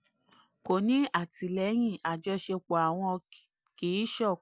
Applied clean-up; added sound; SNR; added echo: none; none; none; none.